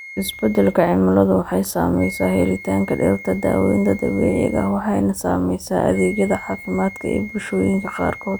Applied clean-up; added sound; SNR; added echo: none; Wind instrument, woodwind instrument; 18 dB; none.